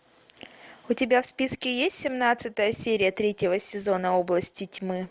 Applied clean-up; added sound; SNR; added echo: none; none; none; none.